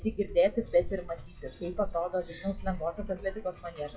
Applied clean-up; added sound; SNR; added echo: classical method WPE with log-MMSE.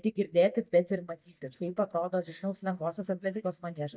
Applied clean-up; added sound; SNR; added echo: neural mask model DeepFilterNet 3.